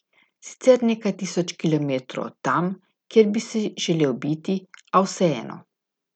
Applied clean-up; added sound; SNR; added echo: none; none; none; none.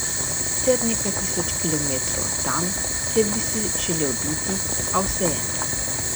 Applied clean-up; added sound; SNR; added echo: none; Boiling; -4 dB; none.